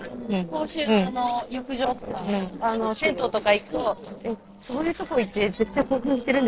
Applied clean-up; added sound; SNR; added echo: neural separator model SepFormer DNS4.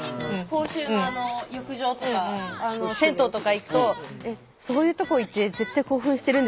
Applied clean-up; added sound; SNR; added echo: none; none; none; none.